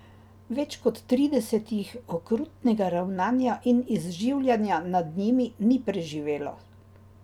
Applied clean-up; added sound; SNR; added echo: none; none; none; none.